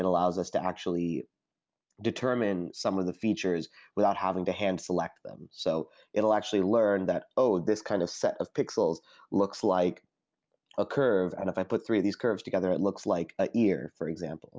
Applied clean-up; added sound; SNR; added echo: none; none; none; none.